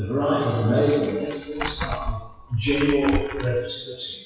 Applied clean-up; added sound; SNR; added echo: classical method WPE with log-MMSE.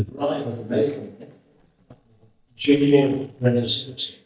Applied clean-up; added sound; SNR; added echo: neural mask model DeepFilterNet 3.